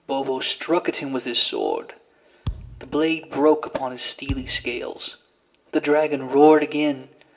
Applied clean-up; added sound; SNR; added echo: none; Thump, thud; 12 dB; reverberation time 0.4 s.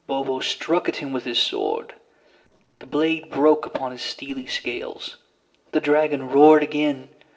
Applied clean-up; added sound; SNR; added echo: neural separator model SepFormer DNS4.